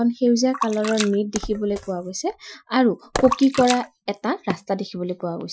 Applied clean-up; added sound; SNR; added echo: classical method Wiener filter.